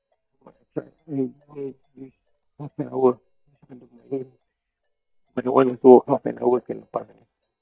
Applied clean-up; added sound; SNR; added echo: neural mask model DeepFilterNet 3.